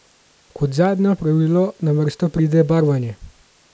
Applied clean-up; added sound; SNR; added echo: none; none; none; none.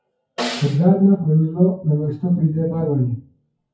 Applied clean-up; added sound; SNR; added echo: classical method WPE with log-MMSE.